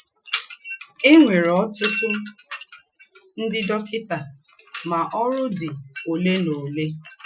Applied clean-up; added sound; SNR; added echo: classical method Wiener filter.